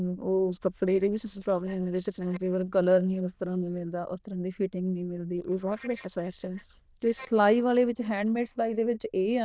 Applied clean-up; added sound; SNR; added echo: neural diffusion model UNIVERSE++.